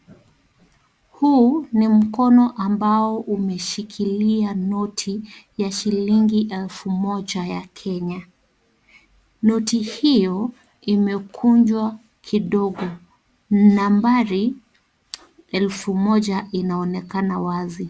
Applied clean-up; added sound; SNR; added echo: none; none; none; none.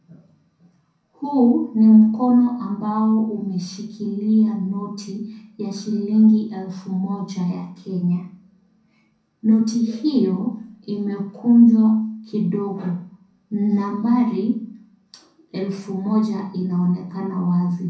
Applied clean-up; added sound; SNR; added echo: none; none; none; reverberation time 0.5 s.